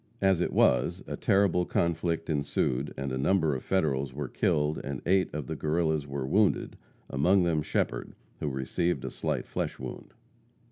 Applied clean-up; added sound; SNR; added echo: none; none; none; none.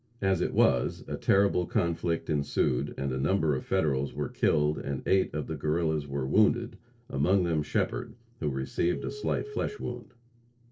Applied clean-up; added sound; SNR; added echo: neural separator model SepFormer DNS4.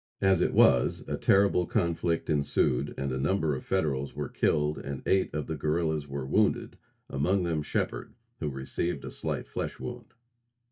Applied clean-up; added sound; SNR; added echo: neural mask model DeepFilterNet 3.